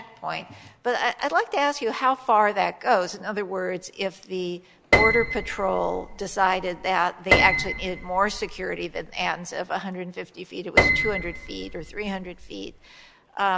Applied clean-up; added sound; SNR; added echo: none; Piano; 0 dB; none.